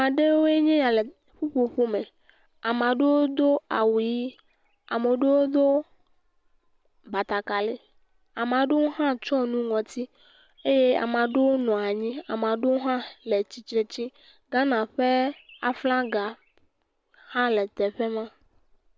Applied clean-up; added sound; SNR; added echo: none; none; none; none.